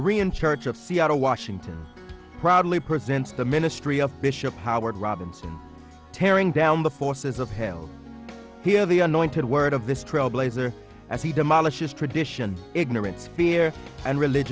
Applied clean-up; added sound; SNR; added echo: none; none; none; none.